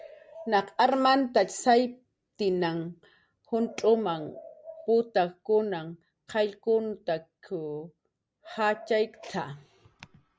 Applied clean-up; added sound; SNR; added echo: none; none; none; none.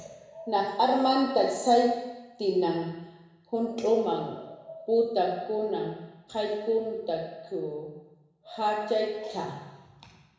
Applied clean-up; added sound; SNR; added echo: none; none; none; reverberation time 1.0 s.